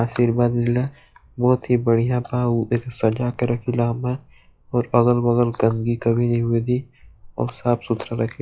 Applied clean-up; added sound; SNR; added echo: classical method log-MMSE.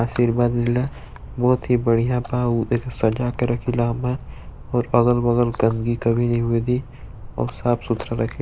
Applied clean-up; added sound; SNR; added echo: none; Splash, splatter; 14 dB; none.